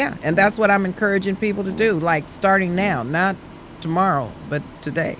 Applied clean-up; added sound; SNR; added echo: none; Brass instrument + Bus; 17 dB; none.